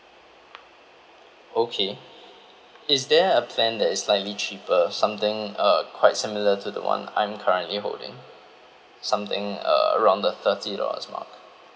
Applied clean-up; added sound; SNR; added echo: none; none; none; none.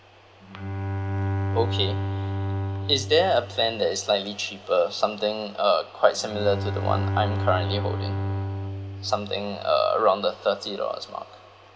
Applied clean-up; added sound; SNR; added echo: none; Bowed string instrument; 4 dB; none.